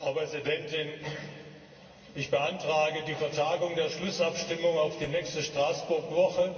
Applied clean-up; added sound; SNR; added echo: none; none; none; reverberation time 2.7 s.